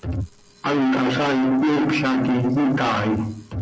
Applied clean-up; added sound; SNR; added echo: none; none; none; none.